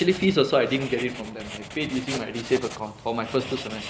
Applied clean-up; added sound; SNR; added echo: none; Writing; 12 dB; none.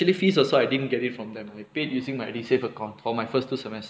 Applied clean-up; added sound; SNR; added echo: none; none; none; none.